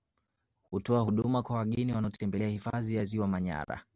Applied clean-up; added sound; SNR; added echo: none; none; none; none.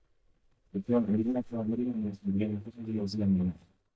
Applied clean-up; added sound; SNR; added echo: neural mask model DeepFilterNet 3.